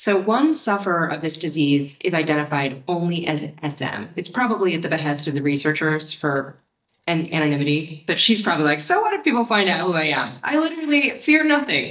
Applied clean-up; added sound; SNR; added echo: neural mask model DeepFilterNet 3.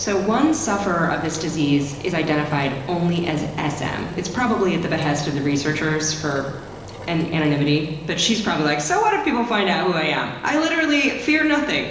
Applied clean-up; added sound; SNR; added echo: none; Engine; 16 dB; reverberation time 1.0 s.